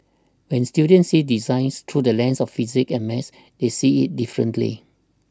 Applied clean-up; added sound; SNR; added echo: none; none; none; none.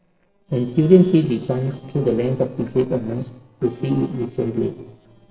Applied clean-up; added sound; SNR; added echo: neural separator model SepFormer DNS4.